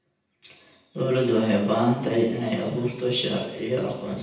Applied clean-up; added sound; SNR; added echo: none; none; none; reverberation time 0.8 s.